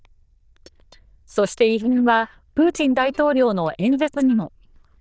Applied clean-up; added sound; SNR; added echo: neural diffusion model UNIVERSE++.